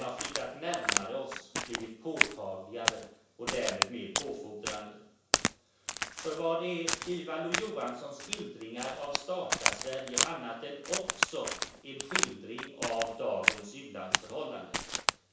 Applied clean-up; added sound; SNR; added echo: none; Crack; -3 dB; reverberation time 0.7 s.